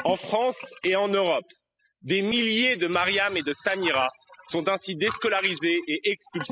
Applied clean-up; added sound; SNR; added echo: classical method spectral subtraction.